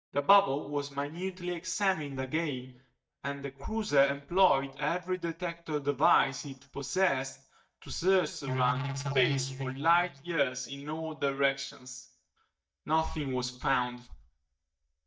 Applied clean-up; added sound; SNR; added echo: neural mask model DeepFilterNet 3.